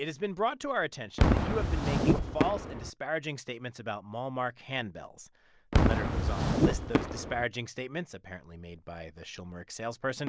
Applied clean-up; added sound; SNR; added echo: none; Whoosh, swoosh, swish / Fireworks; -4 dB; none.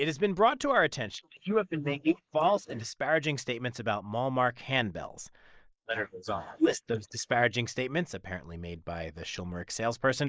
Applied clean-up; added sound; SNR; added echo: neural mask model Resemble Enhance denoiser.